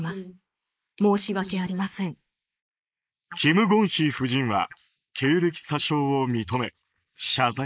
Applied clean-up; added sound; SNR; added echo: neural mask model Resemble Enhance denoiser.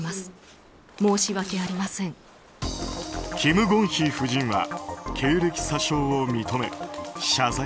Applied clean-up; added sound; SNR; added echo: none; Bird + Domestic sounds, home sounds; 20 dB; none.